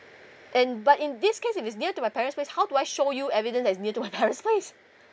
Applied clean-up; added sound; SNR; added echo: none; none; none; none.